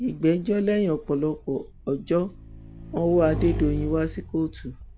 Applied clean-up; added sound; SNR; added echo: none; Motorcycle / Engine; 10 dB; none.